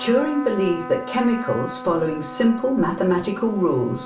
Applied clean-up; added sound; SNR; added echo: none; Trumpet; 12 dB; reverberation time 0.3 s.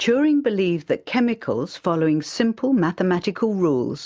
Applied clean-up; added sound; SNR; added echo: none; none; none; none.